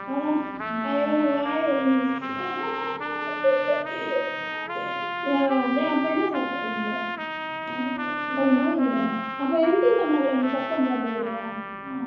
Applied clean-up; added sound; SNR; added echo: none; Trumpet; 6 dB; reverberation time 0.7 s.